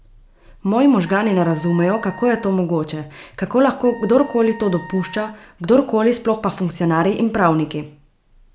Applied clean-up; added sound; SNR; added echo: none; Wind instrument, woodwind instrument; 20 dB; none.